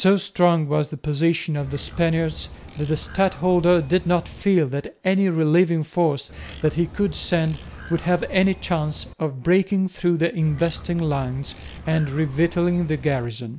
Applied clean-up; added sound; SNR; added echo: none; Bird; 16 dB; none.